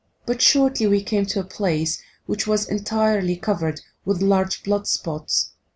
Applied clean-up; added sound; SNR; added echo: none; none; none; none.